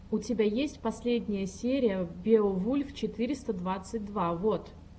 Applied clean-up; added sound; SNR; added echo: none; none; none; none.